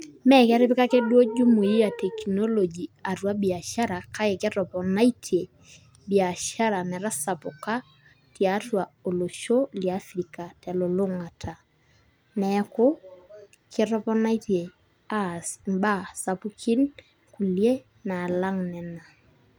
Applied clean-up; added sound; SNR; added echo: none; none; none; none.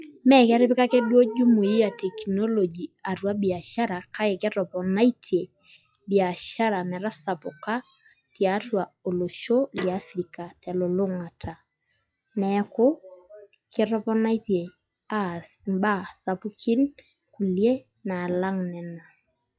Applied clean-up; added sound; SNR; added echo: classical method log-MMSE.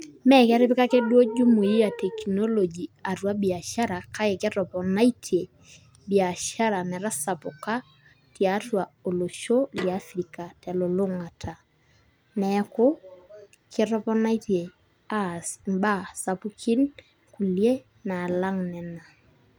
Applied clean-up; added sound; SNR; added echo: none; Snare drum; 16 dB; none.